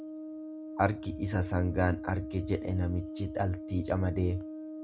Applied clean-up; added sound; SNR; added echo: none; Brass instrument; 9 dB; none.